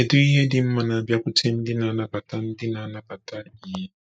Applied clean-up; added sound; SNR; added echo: neural mask model Resemble Enhance denoiser.